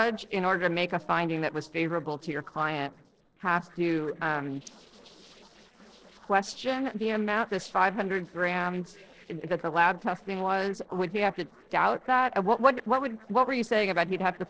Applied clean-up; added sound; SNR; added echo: neural separator model SepFormer DNS4.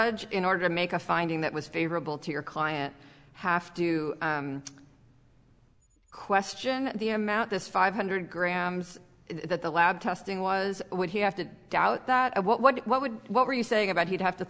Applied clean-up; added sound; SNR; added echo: none; none; none; none.